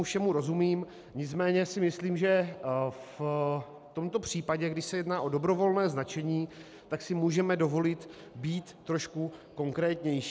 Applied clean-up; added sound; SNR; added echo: none; none; none; none.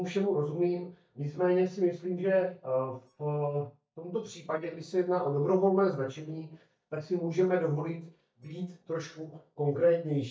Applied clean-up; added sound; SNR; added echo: neural mask model DeepFilterNet 3.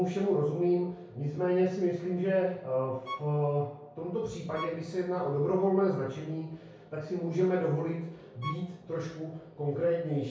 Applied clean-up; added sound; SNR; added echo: none; Bowed string instrument; 16 dB; reverberation time 0.6 s.